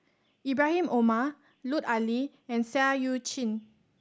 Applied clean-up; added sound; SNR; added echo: none; none; none; none.